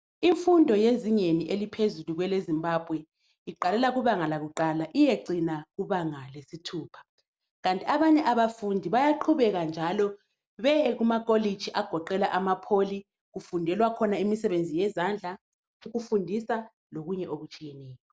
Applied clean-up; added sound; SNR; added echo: none; none; none; none.